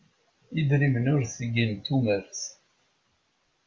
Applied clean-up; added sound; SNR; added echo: none; none; none; none.